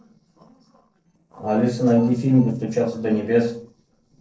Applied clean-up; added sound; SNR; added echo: neural separator model SepFormer DNS4.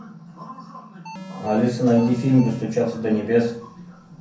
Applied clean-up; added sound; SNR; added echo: none; Alarm; 15 dB; reverberation time 0.5 s.